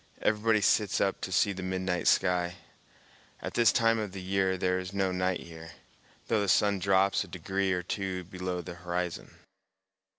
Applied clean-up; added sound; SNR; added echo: none; none; none; none.